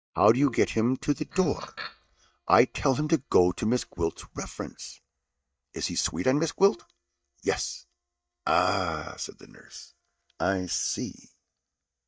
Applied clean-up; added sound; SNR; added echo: neural mask model DeepFilterNet 3.